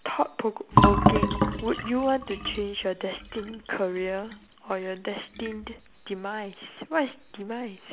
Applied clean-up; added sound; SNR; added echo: none; Fill (with liquid); -1 dB; none.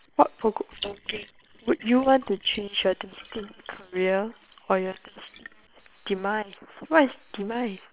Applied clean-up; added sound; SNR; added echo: neural separator model SepFormer WHAM!.